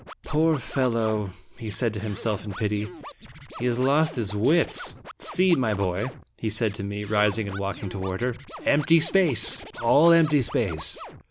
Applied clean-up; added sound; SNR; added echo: none; Scratching (performance technique); 16 dB; none.